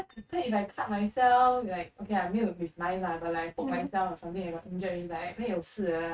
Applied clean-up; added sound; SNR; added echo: neural mask model RNNoise.